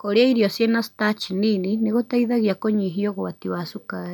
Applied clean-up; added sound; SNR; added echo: none; none; none; none.